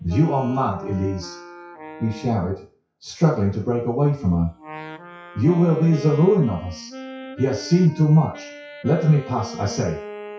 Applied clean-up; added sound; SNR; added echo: classical method WPE with log-MMSE.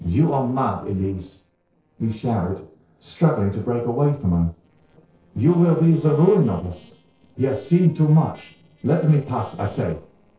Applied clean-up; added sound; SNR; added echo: neural separator model SepFormer DNS4.